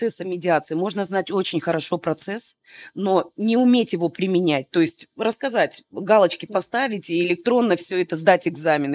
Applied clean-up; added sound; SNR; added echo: neural mask model Resemble Enhance denoiser.